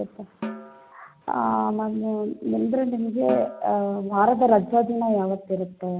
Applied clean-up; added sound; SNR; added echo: none; Snare drum; 18 dB; none.